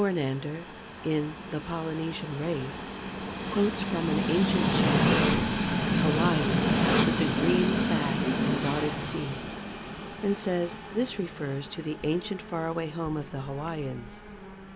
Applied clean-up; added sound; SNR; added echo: none; Train; -2 dB; none.